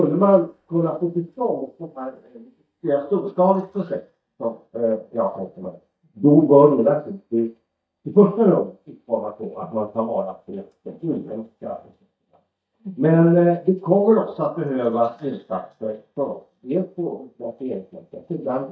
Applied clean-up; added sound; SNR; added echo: neural mask model DeepFilterNet 3.